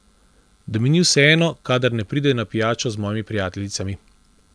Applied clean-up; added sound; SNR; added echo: none; none; none; none.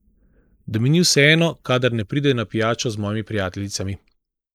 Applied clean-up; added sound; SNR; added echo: neural mask model Resemble Enhance denoiser.